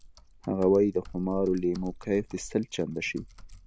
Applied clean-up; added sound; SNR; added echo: none; Typing; 18 dB; none.